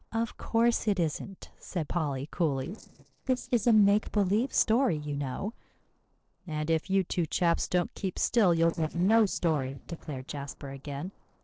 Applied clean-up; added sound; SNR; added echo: neural separator model SepFormer DNS4.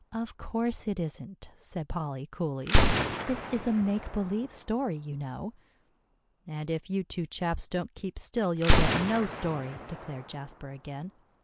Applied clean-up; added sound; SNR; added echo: none; Gunshot, gunfire; -1 dB; none.